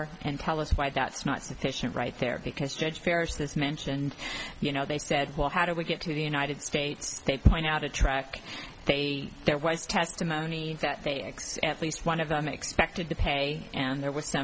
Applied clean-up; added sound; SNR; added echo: none; none; none; none.